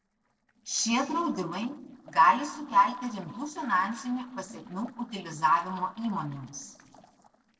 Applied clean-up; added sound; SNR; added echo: neural separator model SepFormer DNS4.